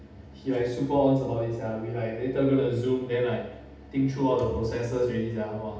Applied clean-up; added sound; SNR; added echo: none; none; none; reverberation time 0.8 s.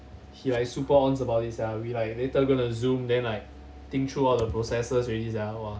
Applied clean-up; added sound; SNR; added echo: none; none; none; none.